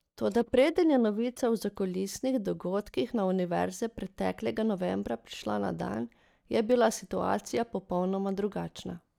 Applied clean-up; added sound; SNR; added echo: neural mask model DeepFilterNet 3.